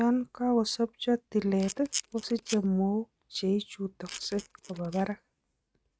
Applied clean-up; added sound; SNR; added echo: neural mask model RNNoise.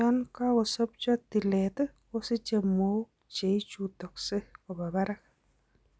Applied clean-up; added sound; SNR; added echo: none; none; none; none.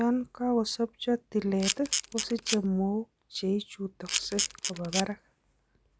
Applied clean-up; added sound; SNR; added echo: none; Camera; 2 dB; none.